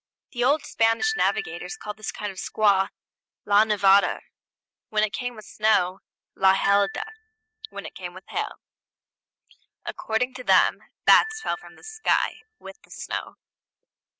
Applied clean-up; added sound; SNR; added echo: neural mask model RNNoise.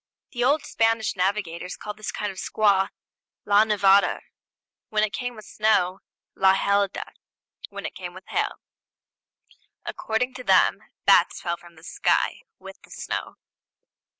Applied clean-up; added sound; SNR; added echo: none; none; none; none.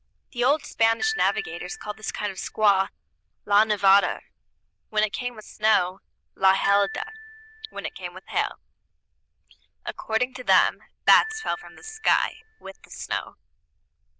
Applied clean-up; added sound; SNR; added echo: neural diffusion model UNIVERSE++.